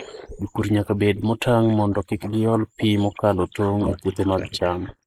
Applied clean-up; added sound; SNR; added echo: neural mask model Resemble Enhance denoiser.